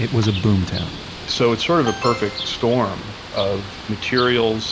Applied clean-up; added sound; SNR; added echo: none; Alarm + Bird; 10 dB; none.